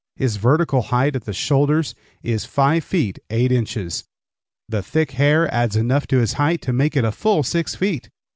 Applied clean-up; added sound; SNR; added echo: none; none; none; none.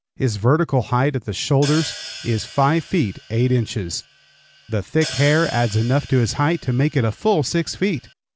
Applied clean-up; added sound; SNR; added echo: none; Hi-hat; 16 dB; none.